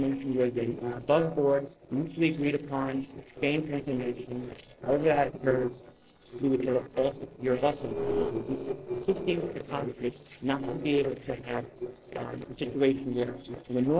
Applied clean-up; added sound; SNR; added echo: neural separator model SepFormer DNS4.